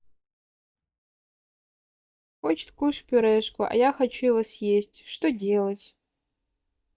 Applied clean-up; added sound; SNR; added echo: neural mask model DeepFilterNet 3.